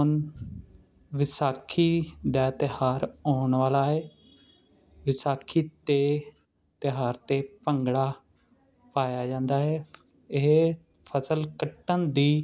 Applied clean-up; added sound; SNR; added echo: none; none; none; none.